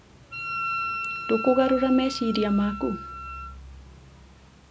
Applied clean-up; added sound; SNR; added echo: none; Wind instrument, woodwind instrument; 7 dB; none.